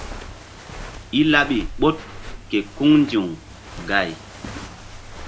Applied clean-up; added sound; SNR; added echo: none; Walk, footsteps; 12 dB; none.